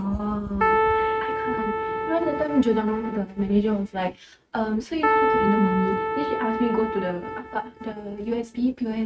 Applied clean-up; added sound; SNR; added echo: neural mask model RNNoise.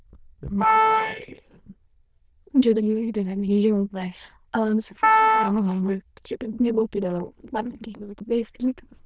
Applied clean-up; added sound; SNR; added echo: neural diffusion model UNIVERSE++.